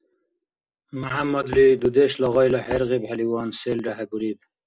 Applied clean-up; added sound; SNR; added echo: none; Walk, footsteps; 17 dB; none.